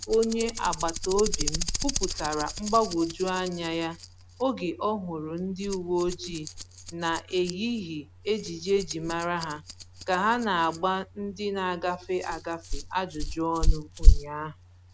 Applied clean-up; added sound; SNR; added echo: none; Rattle; 0 dB; none.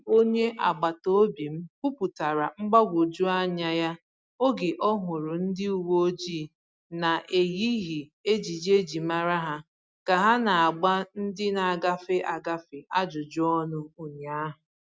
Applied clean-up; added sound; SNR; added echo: none; none; none; none.